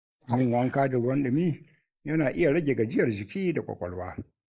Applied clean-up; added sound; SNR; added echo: neural mask model Resemble Enhance denoiser.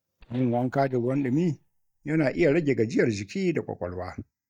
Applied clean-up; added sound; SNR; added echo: neural mask model DeepFilterNet 3.